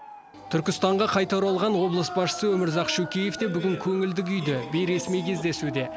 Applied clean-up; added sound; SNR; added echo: none; Motor vehicle (road) / Siren; 18 dB; none.